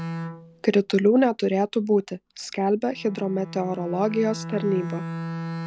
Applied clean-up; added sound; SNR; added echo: none; Bowed string instrument; 11 dB; none.